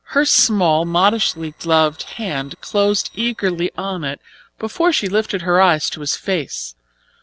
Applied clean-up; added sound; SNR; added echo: neural separator model SepFormer DNS4.